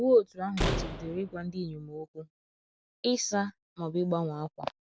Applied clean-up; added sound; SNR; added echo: none; Slam; 4 dB; none.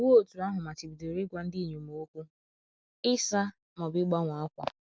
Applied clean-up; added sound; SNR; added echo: none; none; none; none.